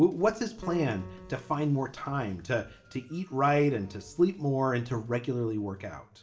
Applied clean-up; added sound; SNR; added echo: none; Piano; 19 dB; reverberation time 0.5 s.